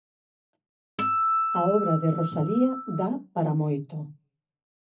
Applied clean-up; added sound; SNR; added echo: none; Acoustic guitar; 0 dB; reverberation time 0.4 s.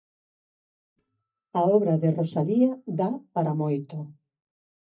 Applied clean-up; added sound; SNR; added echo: neural mask model DeepFilterNet 3.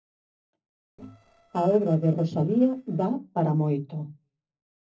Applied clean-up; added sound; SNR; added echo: neural separator model SepFormer DNS4.